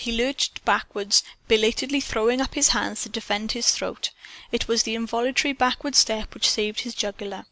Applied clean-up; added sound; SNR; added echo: none; none; none; none.